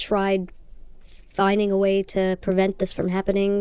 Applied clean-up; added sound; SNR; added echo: none; none; none; none.